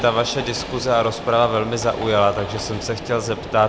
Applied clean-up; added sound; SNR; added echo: none; Train; 11 dB; none.